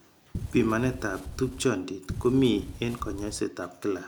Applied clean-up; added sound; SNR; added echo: none; Wind; 10 dB; none.